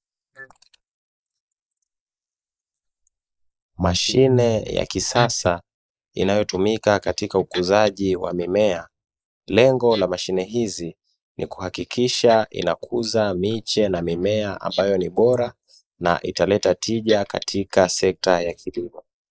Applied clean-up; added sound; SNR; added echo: neural mask model Resemble Enhance denoiser.